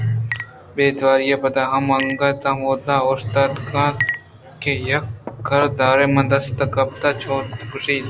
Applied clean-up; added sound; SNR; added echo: none; Chink, clink; 13 dB; none.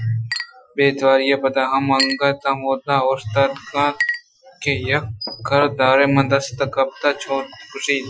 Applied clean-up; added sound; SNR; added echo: classical method Wiener filter.